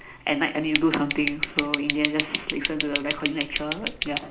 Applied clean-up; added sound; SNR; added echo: none; Scissors; 3 dB; reverberation time 0.4 s.